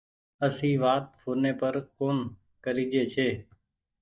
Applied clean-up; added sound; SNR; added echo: neural mask model DeepFilterNet 3.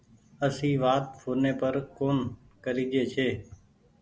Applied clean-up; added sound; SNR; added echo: none; none; none; none.